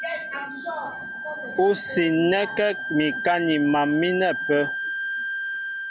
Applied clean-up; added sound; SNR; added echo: none; Wind instrument, woodwind instrument; 7 dB; none.